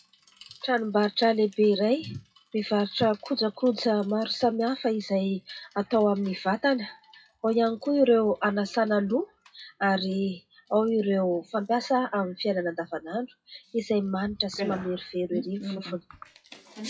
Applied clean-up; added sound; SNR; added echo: classical method WPE with log-MMSE.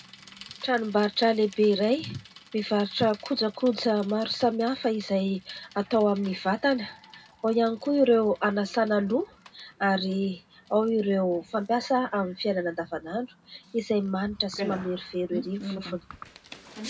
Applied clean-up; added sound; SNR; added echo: none; Bicycle; 18 dB; reverberation time 0.2 s.